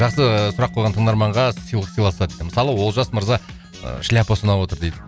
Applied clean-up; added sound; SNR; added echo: none; Mallet percussion; 18 dB; none.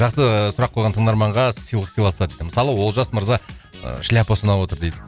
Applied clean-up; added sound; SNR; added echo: none; none; none; none.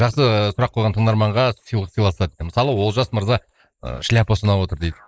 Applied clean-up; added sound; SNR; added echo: neural mask model Resemble Enhance denoiser.